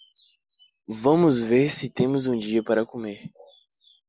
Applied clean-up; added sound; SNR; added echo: none; none; none; none.